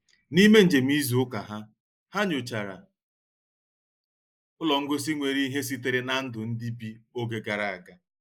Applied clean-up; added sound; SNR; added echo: neural mask model Resemble Enhance denoiser.